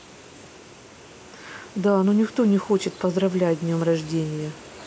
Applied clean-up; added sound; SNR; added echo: none; none; none; none.